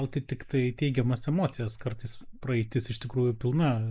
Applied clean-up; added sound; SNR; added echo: neural mask model Resemble Enhance denoiser.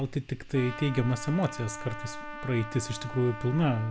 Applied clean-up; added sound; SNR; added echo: none; Trumpet; 12 dB; none.